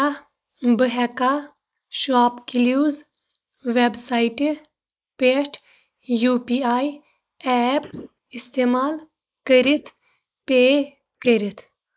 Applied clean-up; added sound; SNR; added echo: neural mask model Resemble Enhance denoiser.